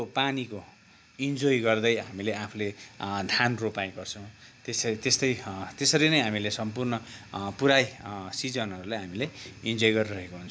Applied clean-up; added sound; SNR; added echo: none; none; none; none.